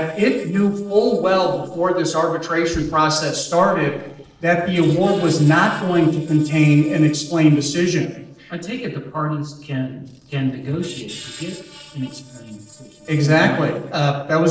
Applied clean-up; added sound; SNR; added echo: neural separator model SepFormer DNS4.